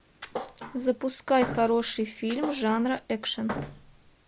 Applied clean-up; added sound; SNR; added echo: none; Thump, thud; 11 dB; none.